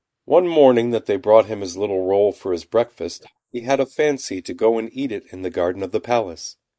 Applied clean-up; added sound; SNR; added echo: neural mask model Resemble Enhance denoiser.